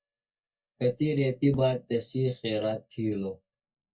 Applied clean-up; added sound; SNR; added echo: neural mask model DeepFilterNet 3.